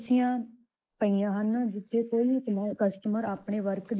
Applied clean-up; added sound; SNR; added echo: neural mask model Resemble Enhance denoiser.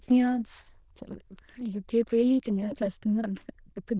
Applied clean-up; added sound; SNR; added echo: neural diffusion model UNIVERSE++.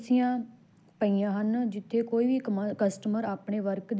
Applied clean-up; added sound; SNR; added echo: none; none; none; none.